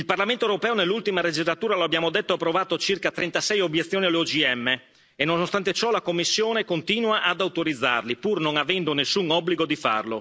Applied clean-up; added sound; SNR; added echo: none; none; none; none.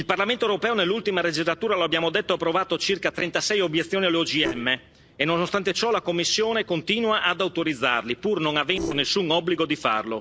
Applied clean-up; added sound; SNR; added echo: neural separator model SepFormer DNS4.